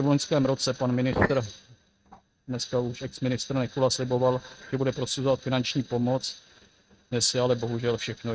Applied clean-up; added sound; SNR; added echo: neural mask model RNNoise.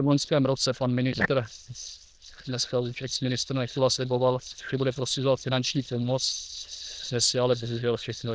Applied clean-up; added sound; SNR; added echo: neural diffusion model UNIVERSE++.